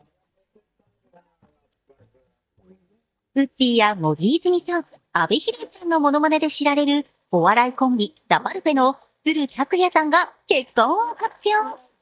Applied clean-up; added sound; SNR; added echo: neural mask model DeepFilterNet 3.